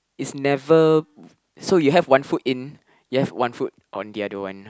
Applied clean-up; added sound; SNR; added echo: none; none; none; none.